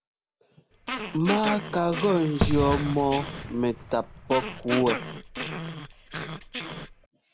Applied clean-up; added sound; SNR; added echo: none; Growling + Fireworks; 5 dB; none.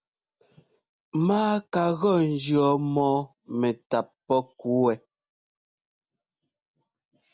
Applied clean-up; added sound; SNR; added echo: none; none; none; none.